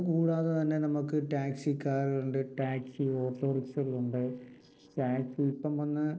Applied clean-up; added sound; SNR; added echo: neural separator model SepFormer DNS4.